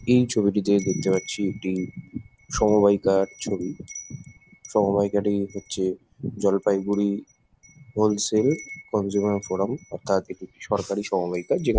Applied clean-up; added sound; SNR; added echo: none; Wind chime; 18 dB; none.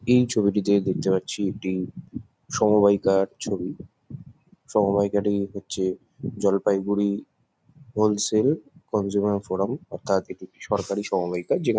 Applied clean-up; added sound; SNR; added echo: none; none; none; none.